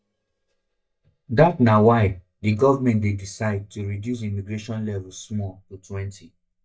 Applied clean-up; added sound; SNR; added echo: neural mask model DeepFilterNet 3.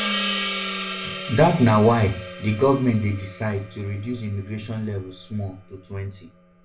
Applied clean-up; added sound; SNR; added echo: none; Gong; 9 dB; reverberation time 0.3 s.